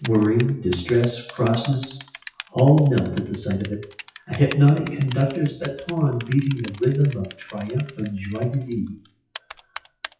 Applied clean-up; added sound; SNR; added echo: classical method WPE with log-MMSE.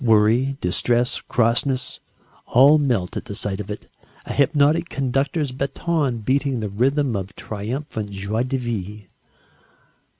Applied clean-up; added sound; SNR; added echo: none; none; none; none.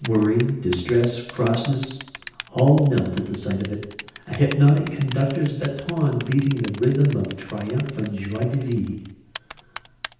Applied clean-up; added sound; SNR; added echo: none; Typing; 18 dB; reverberation time 0.9 s.